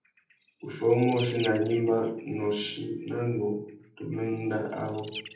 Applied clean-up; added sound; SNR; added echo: none; Bird; 19 dB; reverberation time 0.6 s.